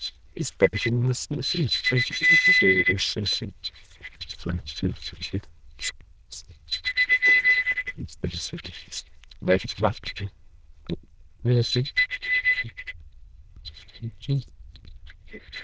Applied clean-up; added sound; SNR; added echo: neural diffusion model UNIVERSE++.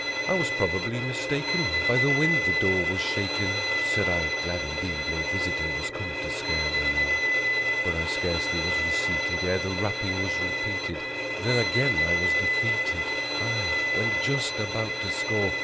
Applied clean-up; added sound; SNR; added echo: none; Bowed string instrument; -4 dB; none.